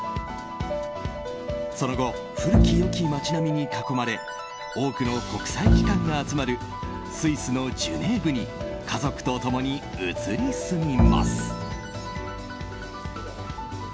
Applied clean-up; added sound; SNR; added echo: none; Bowed string instrument; -3 dB; none.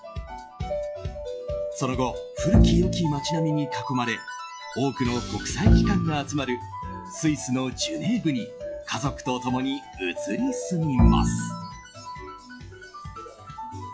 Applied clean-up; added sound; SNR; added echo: classical method log-MMSE.